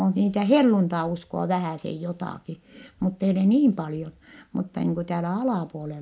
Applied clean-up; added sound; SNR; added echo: none; none; none; none.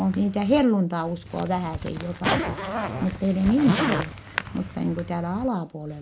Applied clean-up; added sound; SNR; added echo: none; Zipper (clothing); 5 dB; none.